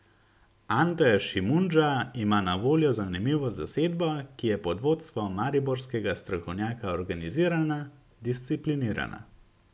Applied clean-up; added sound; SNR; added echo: none; none; none; none.